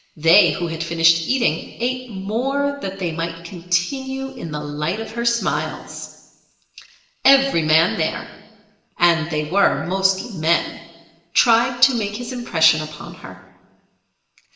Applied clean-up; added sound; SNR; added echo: none; none; none; reverberation time 1.2 s.